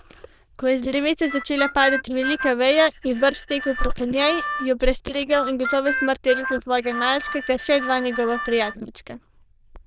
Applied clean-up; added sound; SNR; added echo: neural diffusion model UNIVERSE++.